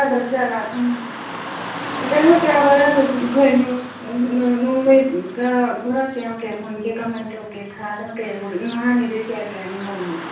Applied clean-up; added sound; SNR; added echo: none; Car passing by / Traffic noise, roadway noise; 13 dB; reverberation time 0.7 s.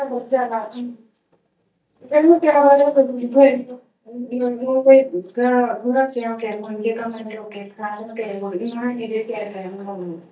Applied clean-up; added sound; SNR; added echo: neural mask model DeepFilterNet 3.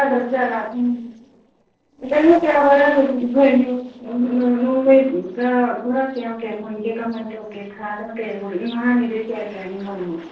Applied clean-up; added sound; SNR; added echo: neural separator model SepFormer DNS4.